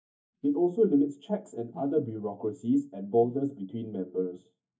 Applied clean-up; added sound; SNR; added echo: neural mask model DeepFilterNet 3.